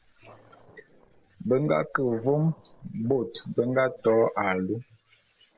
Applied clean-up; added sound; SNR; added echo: neural separator model SepFormer DNS4.